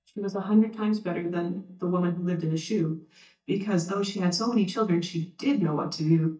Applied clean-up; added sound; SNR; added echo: neural mask model DeepFilterNet 3.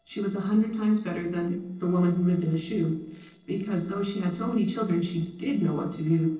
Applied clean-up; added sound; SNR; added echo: neural separator model SepFormer DNS4.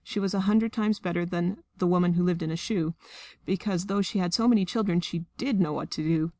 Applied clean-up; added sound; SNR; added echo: none; none; none; none.